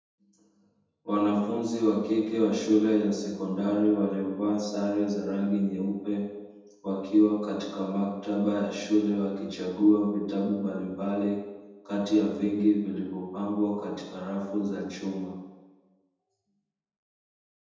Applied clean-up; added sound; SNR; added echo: none; none; none; reverberation time 1.1 s.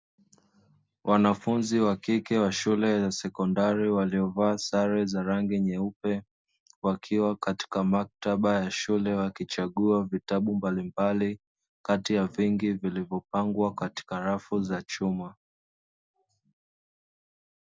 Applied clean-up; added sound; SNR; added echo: none; none; none; none.